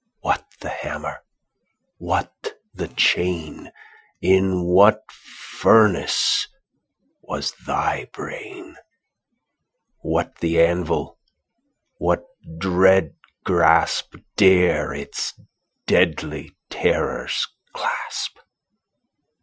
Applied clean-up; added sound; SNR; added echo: classical method Wiener filter.